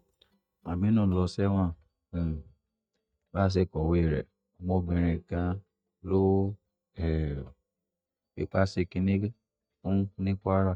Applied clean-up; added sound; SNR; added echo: neural mask model DeepFilterNet 3.